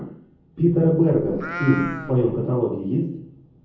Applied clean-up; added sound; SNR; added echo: none; Livestock, farm animals, working animals; 10 dB; reverberation time 0.7 s.